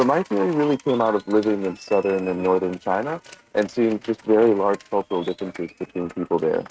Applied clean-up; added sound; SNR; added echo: neural mask model RNNoise.